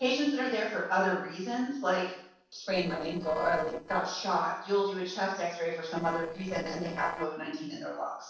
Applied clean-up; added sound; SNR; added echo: neural separator model SepFormer DNS4.